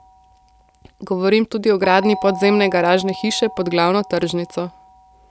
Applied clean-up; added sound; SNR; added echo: none; Doorbell; 15 dB; none.